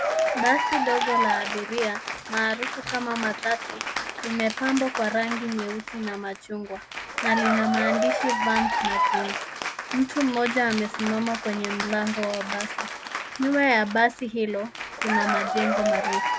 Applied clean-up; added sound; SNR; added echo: none; Applause / Cheering; 1 dB; none.